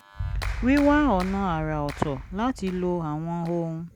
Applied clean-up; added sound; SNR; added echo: none; Clapping; 9 dB; none.